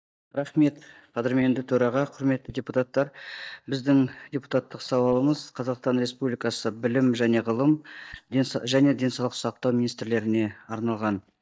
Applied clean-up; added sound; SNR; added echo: neural mask model DeepFilterNet 3.